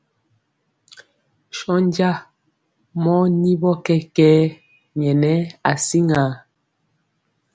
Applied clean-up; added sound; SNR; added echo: none; none; none; none.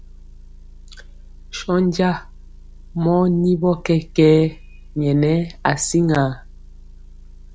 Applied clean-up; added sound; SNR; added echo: none; Motor vehicle (road) / Engine; 19 dB; none.